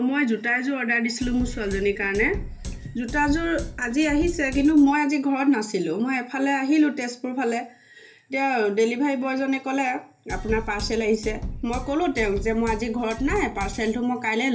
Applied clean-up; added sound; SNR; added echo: none; Drum kit; 9 dB; reverberation time 0.3 s.